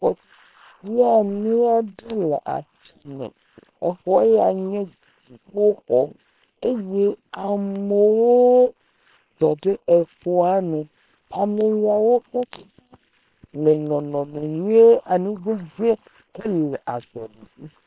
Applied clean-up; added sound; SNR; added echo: neural separator model SepFormer WHAM!.